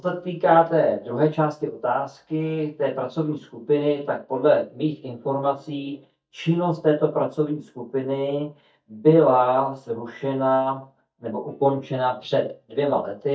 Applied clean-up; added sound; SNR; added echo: neural mask model DeepFilterNet 3.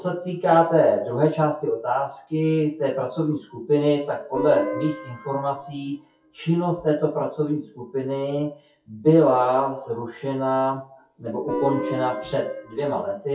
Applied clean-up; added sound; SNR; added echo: classical method WPE with log-MMSE.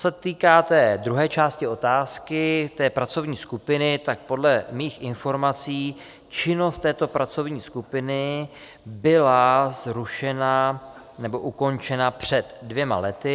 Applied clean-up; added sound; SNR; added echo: none; none; none; none.